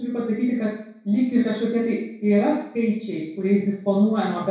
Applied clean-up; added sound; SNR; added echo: none; none; none; reverberation time 0.6 s.